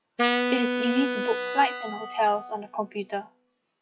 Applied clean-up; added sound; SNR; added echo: classical method log-MMSE.